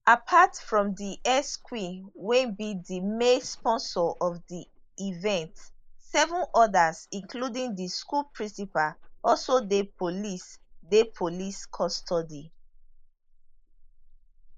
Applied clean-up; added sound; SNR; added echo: neural mask model Resemble Enhance denoiser.